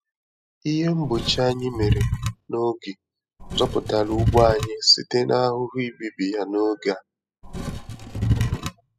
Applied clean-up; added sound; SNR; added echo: classical method spectral subtraction.